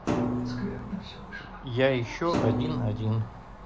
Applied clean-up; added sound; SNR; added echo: none; Thump, thud; 1 dB; none.